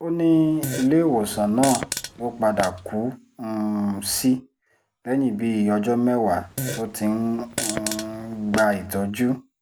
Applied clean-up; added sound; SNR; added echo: none; Fart; 10 dB; none.